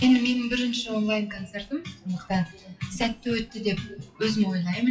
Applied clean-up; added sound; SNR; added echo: classical method WPE with log-MMSE.